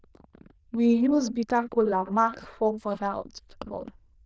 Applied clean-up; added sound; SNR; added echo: neural diffusion model UNIVERSE++.